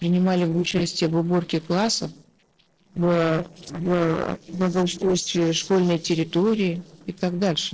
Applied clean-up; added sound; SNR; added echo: neural separator model SepFormer DNS4.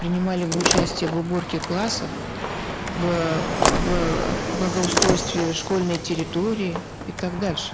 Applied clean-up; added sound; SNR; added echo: none; Slam + Fixed-wing aircraft, airplane; 1 dB; none.